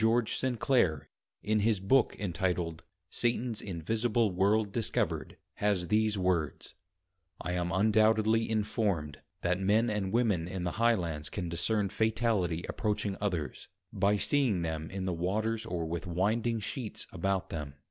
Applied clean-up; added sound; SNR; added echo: none; none; none; none.